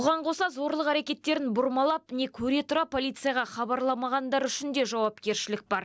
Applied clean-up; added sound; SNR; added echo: none; none; none; none.